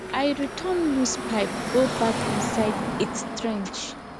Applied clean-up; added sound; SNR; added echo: none; Car passing by / Traffic noise, roadway noise; 3 dB; none.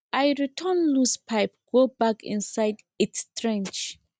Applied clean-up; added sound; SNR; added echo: none; none; none; none.